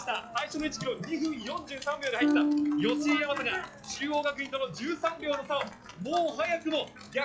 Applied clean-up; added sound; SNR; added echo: classical method log-MMSE.